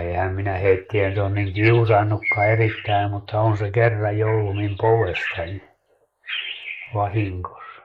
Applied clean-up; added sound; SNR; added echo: neural mask model Resemble Enhance denoiser.